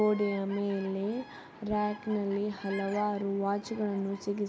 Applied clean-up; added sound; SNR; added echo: none; Bird vocalization, bird call, bird song; 17 dB; none.